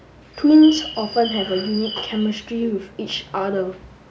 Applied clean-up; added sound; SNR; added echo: none; Bird; 12 dB; none.